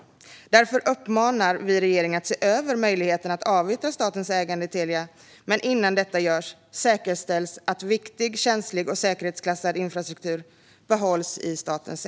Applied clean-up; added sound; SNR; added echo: none; none; none; none.